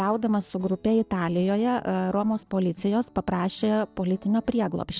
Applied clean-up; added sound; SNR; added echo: neural separator model SepFormer DNS4.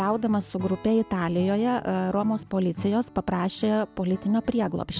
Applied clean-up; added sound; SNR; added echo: none; Acoustic guitar / Strum; 17 dB; none.